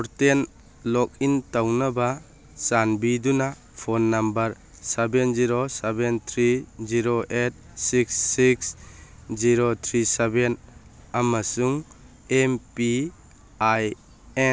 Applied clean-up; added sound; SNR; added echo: none; none; none; none.